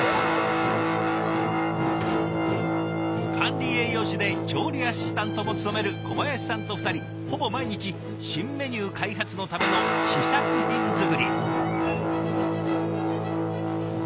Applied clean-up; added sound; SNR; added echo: none; Guitar; -3 dB; none.